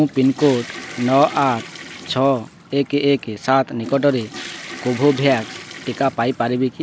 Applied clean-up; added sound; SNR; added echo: none; Toilet flush / Water; 16 dB; none.